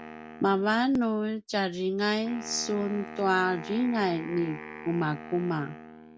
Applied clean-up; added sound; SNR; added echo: none; Wind instrument, woodwind instrument; 15 dB; none.